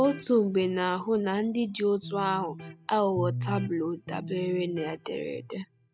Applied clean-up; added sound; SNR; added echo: none; Electric guitar; 11 dB; none.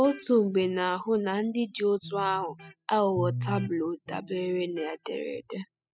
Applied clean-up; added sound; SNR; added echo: classical method spectral subtraction.